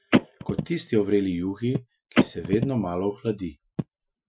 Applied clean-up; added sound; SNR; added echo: classical method Wiener filter.